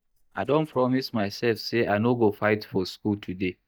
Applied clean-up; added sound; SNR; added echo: neural mask model DeepFilterNet 3.